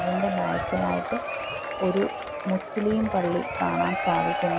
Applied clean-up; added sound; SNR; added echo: none; Applause / Crowd / Cheering; 2 dB; none.